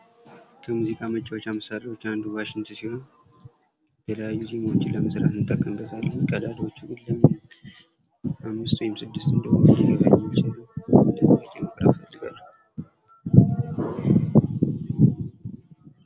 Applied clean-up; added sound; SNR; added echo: none; none; none; none.